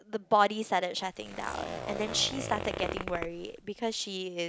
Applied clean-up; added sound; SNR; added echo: none; Zipper (clothing); 7 dB; none.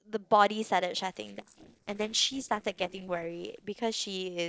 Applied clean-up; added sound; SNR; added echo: neural separator model SepFormer DNS4.